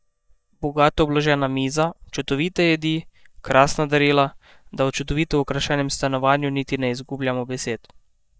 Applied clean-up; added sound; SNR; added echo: neural mask model DeepFilterNet 3.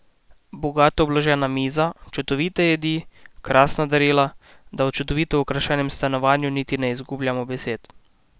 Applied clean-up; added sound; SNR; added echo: none; none; none; none.